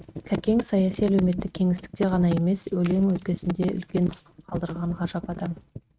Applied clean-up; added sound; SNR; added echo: neural mask model RNNoise.